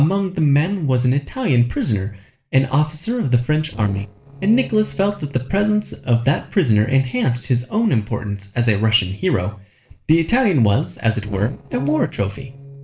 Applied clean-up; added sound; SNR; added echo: neural separator model SepFormer DNS4.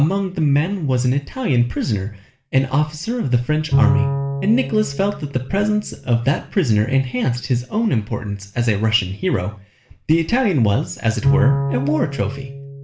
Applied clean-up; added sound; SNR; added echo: none; Bowed string instrument; 7 dB; reverberation time 0.4 s.